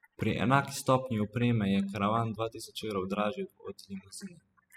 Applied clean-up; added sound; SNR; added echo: classical method spectral subtraction.